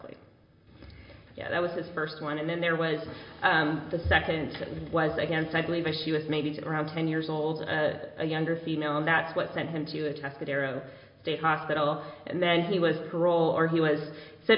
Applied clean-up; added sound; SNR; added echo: none; none; none; reverberation time 1.5 s.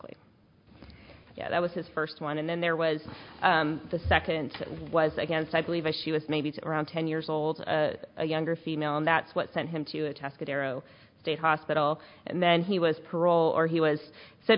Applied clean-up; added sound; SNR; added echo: none; none; none; none.